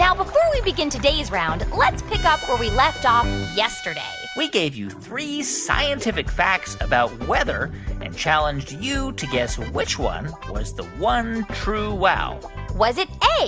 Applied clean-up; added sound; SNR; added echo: none; Trumpet; 12 dB; none.